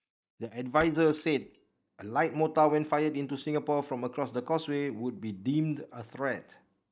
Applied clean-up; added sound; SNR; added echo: neural mask model DeepFilterNet 3.